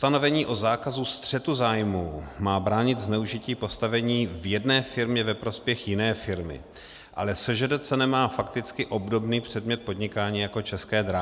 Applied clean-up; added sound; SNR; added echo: none; none; none; none.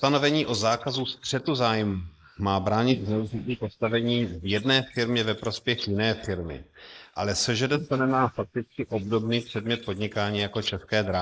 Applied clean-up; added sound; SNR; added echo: neural mask model Resemble Enhance denoiser.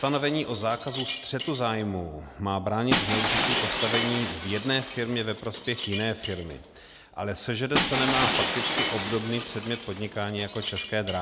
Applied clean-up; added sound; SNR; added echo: none; Shatter; -1 dB; none.